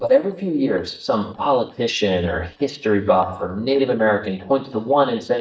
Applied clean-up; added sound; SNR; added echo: neural mask model DeepFilterNet 3.